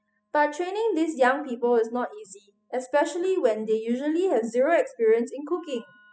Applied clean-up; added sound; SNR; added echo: classical method spectral subtraction.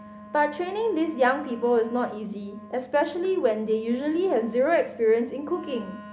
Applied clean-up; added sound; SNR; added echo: none; Wind instrument, woodwind instrument; 19 dB; none.